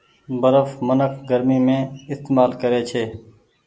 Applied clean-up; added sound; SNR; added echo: none; none; none; none.